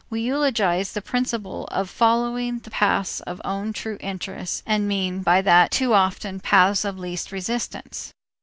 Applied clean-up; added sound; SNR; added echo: none; none; none; none.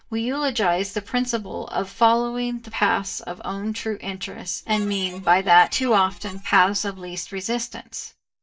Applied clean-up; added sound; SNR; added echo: neural mask model DeepFilterNet 3.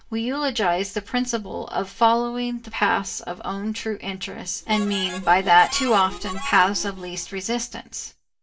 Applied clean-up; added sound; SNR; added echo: none; Harmonica; 12 dB; reverberation time 0.2 s.